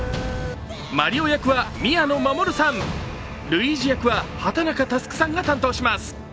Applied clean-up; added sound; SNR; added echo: none; none; none; none.